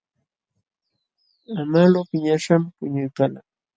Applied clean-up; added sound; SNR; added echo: none; none; none; none.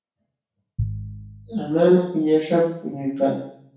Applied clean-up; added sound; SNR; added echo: none; Piano; 11 dB; reverberation time 0.6 s.